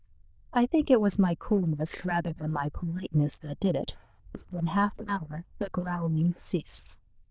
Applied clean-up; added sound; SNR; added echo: neural diffusion model UNIVERSE++.